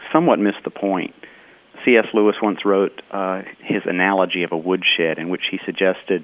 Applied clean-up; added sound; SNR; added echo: none; none; none; none.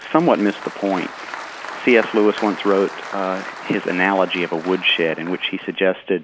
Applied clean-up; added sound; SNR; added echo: none; Applause; 14 dB; none.